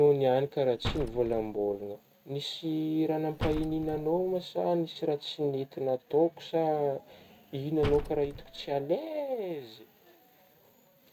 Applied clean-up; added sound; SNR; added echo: none; Slam; 8 dB; none.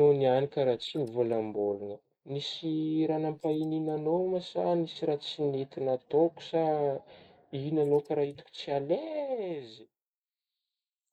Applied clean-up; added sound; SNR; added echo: neural mask model Resemble Enhance denoiser.